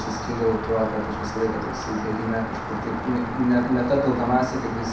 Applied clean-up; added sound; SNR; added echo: none; Rain; 6 dB; reverberation time 0.7 s.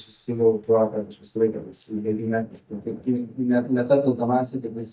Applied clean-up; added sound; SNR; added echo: neural mask model DeepFilterNet 3.